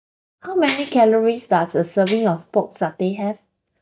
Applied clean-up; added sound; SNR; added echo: neural mask model DeepFilterNet 3.